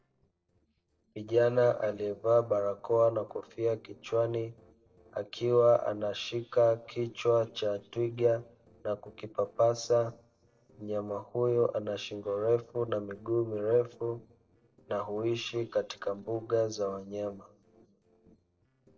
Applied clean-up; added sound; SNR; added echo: neural separator model SepFormer DNS4.